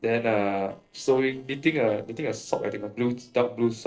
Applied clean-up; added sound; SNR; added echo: neural separator model SepFormer DNS4.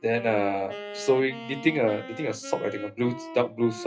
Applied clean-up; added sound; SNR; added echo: classical method WPE with log-MMSE.